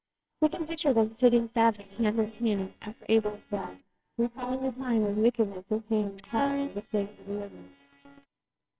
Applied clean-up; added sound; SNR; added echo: neural separator model SepFormer WHAMR!.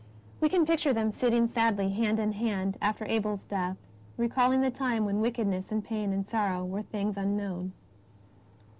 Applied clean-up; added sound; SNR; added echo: none; none; none; none.